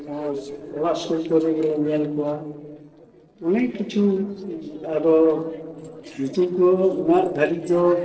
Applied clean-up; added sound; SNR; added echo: neural separator model SepFormer DNS4.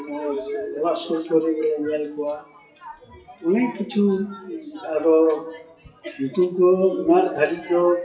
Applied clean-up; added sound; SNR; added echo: classical method WPE with log-MMSE.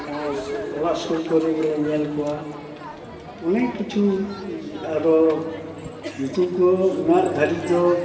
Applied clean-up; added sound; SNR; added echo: none; Crowd; 13 dB; reverberation time 2.2 s.